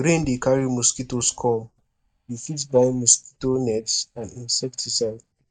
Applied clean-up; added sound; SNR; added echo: neural mask model DeepFilterNet 3.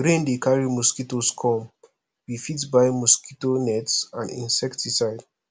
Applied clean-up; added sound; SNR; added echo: none; none; none; none.